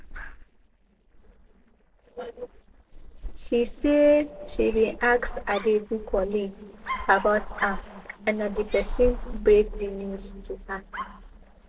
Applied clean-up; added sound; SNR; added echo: neural separator model SepFormer DNS4.